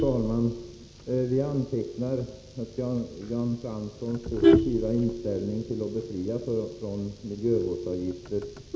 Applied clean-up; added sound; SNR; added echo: none; Vehicle horn, car horn, honking; 2 dB; none.